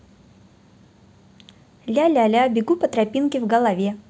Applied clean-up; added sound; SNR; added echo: none; none; none; none.